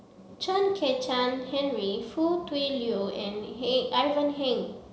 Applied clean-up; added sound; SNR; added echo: none; none; none; none.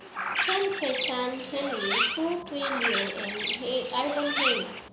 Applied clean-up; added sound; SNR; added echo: none; Bird; 0 dB; none.